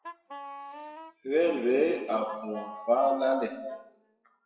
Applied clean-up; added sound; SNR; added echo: classical method WPE with log-MMSE.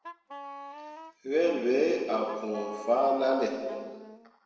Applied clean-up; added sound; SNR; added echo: none; Wind instrument, woodwind instrument; 16 dB; reverberation time 1.6 s.